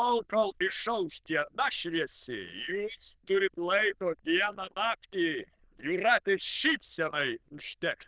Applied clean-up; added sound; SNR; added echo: neural diffusion model UNIVERSE++.